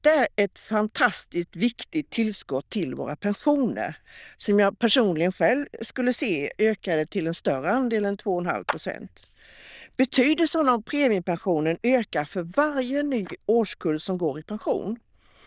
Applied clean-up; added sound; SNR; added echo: neural diffusion model UNIVERSE++.